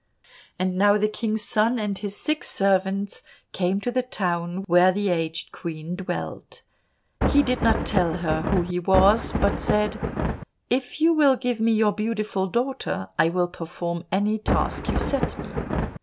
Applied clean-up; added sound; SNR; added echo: none; Thunder; 1 dB; none.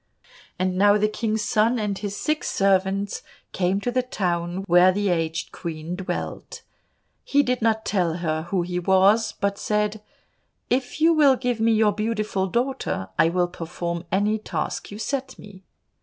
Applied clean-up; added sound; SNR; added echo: none; none; none; none.